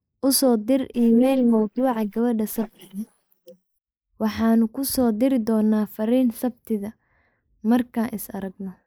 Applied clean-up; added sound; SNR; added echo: neural mask model Resemble Enhance denoiser.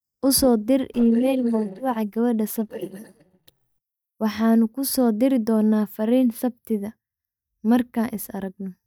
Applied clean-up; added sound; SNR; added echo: neural mask model DeepFilterNet 3.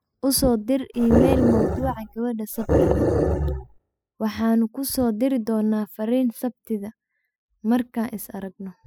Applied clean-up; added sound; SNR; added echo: classical method spectral subtraction.